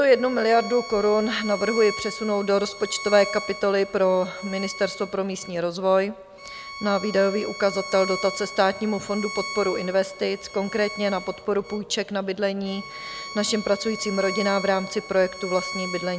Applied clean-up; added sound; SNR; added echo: none; Bowed string instrument; 12 dB; none.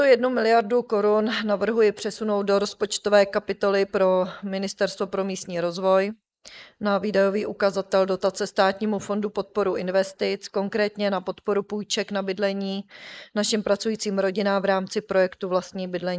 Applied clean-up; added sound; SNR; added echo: neural mask model Resemble Enhance denoiser.